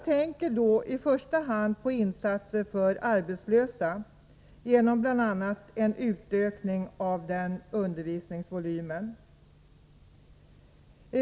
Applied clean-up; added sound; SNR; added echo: none; none; none; none.